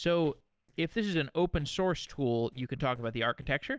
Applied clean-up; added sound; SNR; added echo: neural separator model SepFormer DNS4.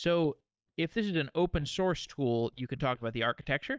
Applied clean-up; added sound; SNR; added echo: neural mask model DeepFilterNet 3.